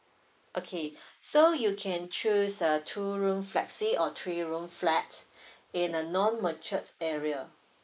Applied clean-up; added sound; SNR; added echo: neural mask model Resemble Enhance denoiser.